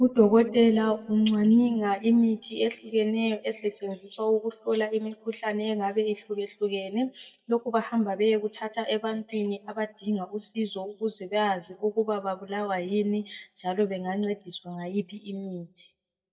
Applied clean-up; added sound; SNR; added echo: neural mask model DeepFilterNet 3.